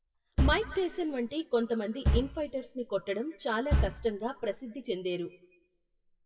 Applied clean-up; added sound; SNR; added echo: classical method WPE with log-MMSE.